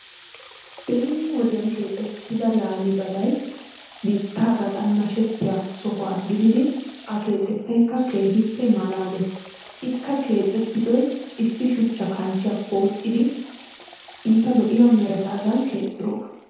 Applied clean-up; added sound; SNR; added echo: none; Water tap, faucet / Water; 17 dB; reverberation time 0.9 s.